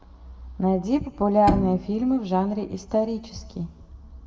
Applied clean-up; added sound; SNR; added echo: none; Bowed string instrument; 5 dB; reverberation time 1.1 s.